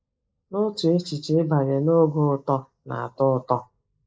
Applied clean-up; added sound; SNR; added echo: neural mask model Resemble Enhance denoiser.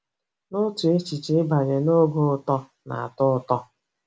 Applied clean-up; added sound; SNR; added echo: none; none; none; none.